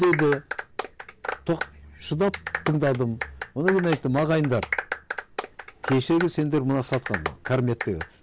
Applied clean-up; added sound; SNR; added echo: none; Clapping; 8 dB; none.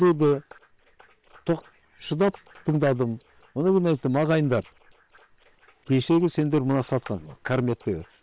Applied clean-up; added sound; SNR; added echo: neural separator model SepFormer WHAM!.